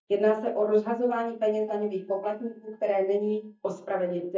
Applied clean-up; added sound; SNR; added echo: neural mask model DeepFilterNet 3.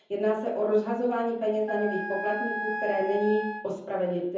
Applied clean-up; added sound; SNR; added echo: none; Wind instrument, woodwind instrument; 7 dB; reverberation time 0.7 s.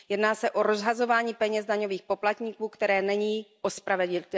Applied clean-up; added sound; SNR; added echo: none; none; none; none.